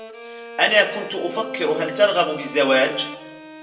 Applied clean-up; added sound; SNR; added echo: none; Bowed string instrument; 13 dB; reverberation time 0.2 s.